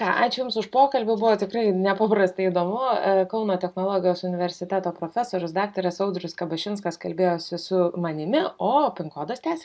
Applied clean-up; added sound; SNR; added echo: none; none; none; none.